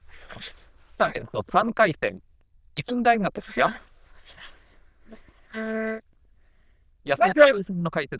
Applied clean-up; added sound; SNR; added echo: neural diffusion model UNIVERSE++.